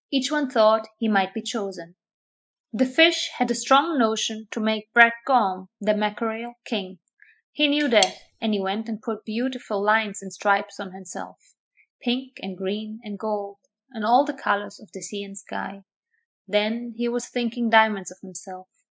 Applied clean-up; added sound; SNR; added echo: classical method spectral subtraction.